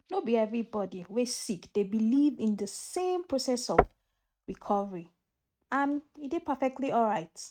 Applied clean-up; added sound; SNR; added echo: neural mask model RNNoise.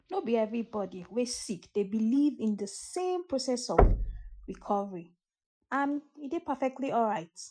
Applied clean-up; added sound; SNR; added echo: classical method Wiener filter.